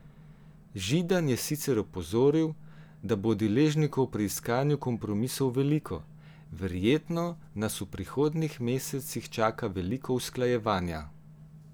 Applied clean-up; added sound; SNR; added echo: none; none; none; none.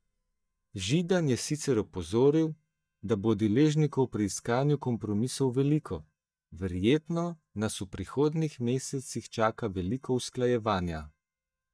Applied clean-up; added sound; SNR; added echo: neural mask model DeepFilterNet 3.